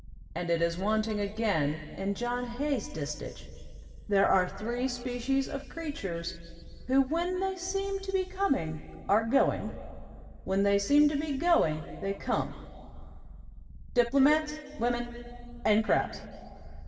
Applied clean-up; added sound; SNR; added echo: none; Purr; 14 dB; reverberation time 2.2 s.